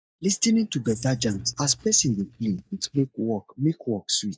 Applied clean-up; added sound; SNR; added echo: neural mask model DeepFilterNet 3.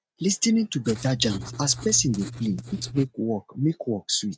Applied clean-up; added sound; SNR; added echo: neural mask model RNNoise.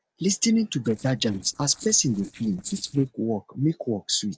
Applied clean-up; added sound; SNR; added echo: neural separator model SepFormer DNS4.